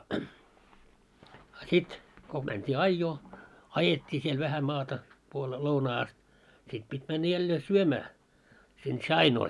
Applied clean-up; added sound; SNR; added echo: none; none; none; none.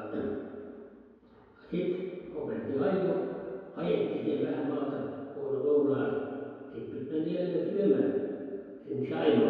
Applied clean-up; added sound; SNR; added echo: none; none; none; reverberation time 2.2 s.